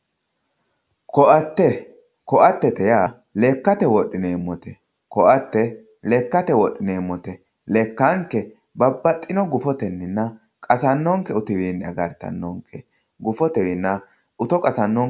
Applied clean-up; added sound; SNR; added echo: none; none; none; none.